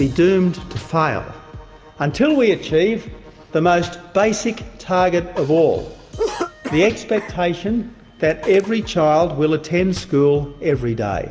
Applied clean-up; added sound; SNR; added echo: none; Cough; 12 dB; none.